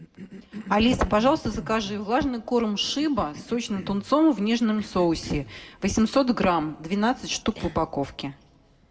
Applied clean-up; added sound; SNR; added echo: none; Cough; 19 dB; reverberation time 0.5 s.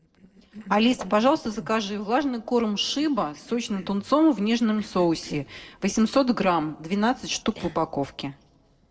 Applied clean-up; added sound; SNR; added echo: neural separator model SepFormer DNS4.